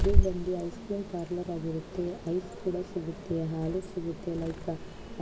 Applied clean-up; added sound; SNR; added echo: none; Bird; -2 dB; none.